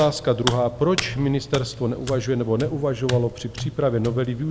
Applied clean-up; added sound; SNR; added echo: none; Hands; 9 dB; none.